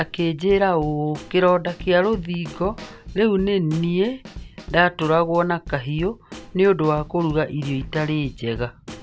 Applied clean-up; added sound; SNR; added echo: none; Snare drum / Drum kit; 17 dB; none.